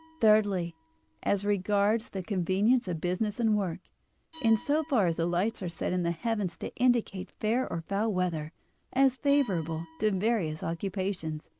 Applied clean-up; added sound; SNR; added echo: none; Glass; 14 dB; none.